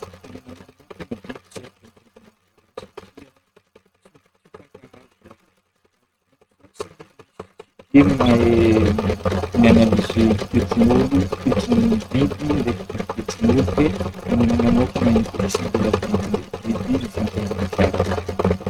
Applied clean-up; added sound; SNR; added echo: neural mask model RNNoise.